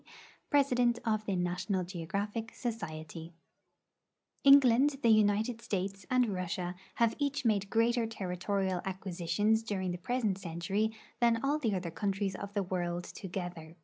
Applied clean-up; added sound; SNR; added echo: none; none; none; none.